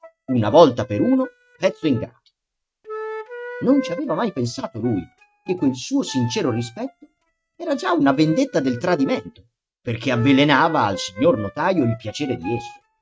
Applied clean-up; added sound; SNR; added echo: neural mask model RNNoise.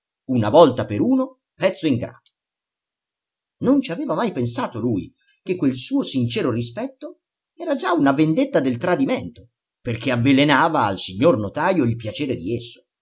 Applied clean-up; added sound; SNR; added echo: none; none; none; none.